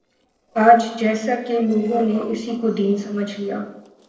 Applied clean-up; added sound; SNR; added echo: neural separator model SepFormer DNS4.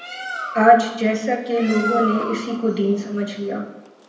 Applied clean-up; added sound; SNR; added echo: none; Bird; 11 dB; reverberation time 0.8 s.